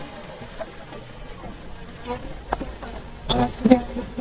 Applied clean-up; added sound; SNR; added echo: neural mask model DeepFilterNet 3.